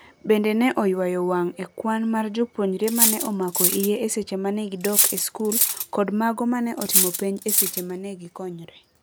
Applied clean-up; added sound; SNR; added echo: none; Cutlery, silverware; -1 dB; none.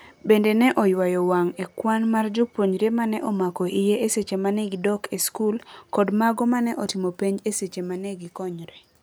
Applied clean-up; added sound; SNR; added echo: none; none; none; none.